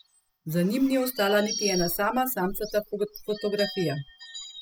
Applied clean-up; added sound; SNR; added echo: classical method spectral subtraction.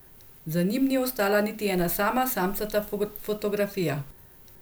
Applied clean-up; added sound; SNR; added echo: none; none; none; none.